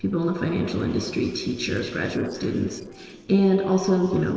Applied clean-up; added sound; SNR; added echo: neural separator model SepFormer DNS4.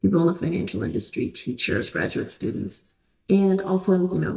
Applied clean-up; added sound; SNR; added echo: neural mask model DeepFilterNet 3.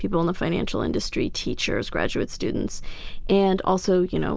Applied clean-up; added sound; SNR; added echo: none; none; none; none.